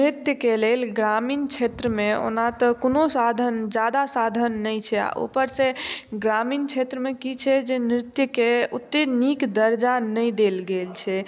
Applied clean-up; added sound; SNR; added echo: none; none; none; none.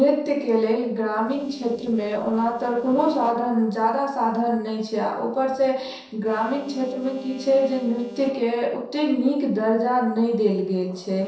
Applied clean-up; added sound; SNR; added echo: neural separator model SepFormer DNS4.